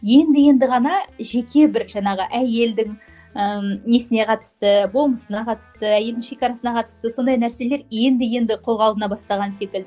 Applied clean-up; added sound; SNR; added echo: none; none; none; none.